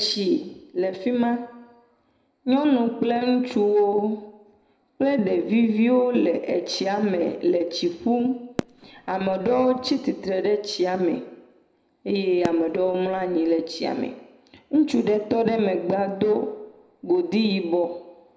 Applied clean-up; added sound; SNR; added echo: none; Fireworks; 13 dB; reverberation time 0.7 s.